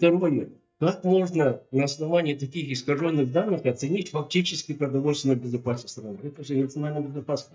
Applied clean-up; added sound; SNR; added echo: neural mask model DeepFilterNet 3.